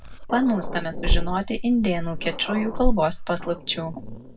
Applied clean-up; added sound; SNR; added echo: none; Growling; 0 dB; reverberation time 0.4 s.